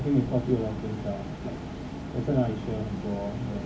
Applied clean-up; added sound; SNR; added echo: none; Water; 11 dB; reverberation time 0.3 s.